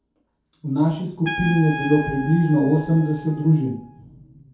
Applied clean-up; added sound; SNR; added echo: none; Trumpet; 13 dB; reverberation time 0.6 s.